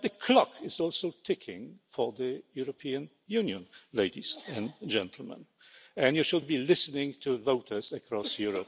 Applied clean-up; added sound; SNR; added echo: none; none; none; none.